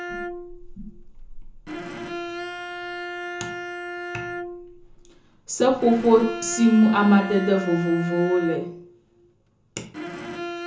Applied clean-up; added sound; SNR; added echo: none; Bowed string instrument; 10 dB; reverberation time 0.6 s.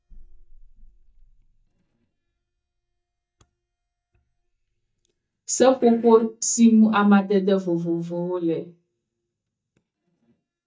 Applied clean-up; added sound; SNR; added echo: neural mask model DeepFilterNet 3.